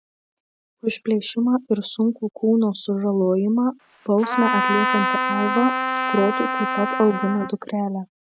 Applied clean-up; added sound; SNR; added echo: neural mask model RNNoise.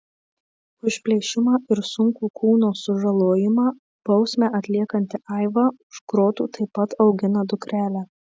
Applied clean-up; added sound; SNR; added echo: none; none; none; none.